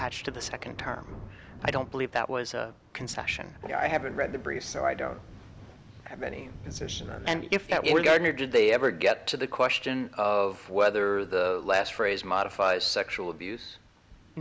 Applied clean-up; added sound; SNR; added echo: none; Thunder; 18 dB; none.